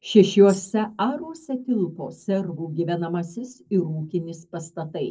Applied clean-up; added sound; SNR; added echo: neural separator model SepFormer DNS4.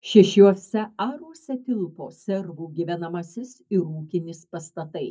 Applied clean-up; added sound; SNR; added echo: neural mask model DeepFilterNet 3.